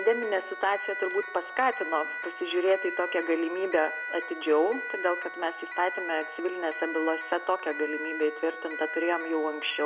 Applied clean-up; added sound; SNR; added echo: none; Siren; 8 dB; none.